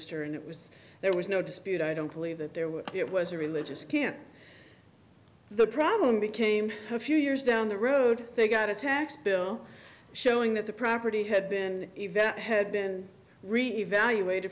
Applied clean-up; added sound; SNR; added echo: none; none; none; none.